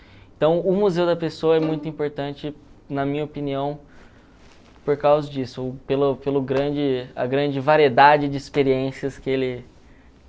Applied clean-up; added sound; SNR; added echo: none; Bowed string instrument; 18 dB; none.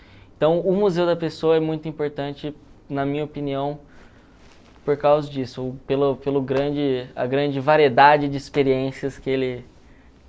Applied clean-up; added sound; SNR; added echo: none; none; none; none.